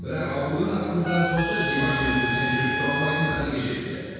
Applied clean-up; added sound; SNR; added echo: none; Trumpet; 2 dB; reverberation time 2.0 s.